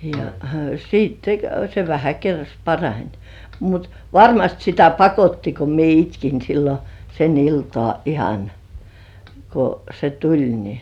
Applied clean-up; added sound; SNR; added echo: none; none; none; none.